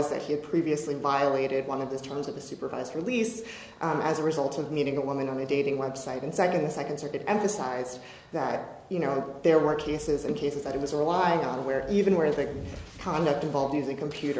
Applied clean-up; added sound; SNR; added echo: none; none; none; none.